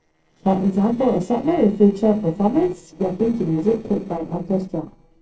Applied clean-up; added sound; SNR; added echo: neural separator model SepFormer DNS4.